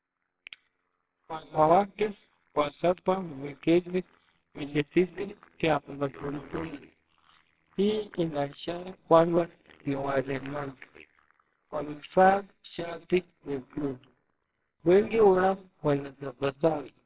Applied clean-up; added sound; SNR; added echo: neural separator model SepFormer WHAMR!.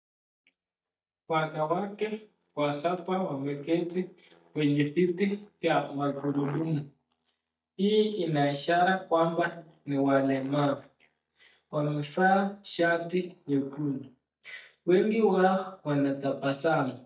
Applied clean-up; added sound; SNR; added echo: neural mask model DeepFilterNet 3.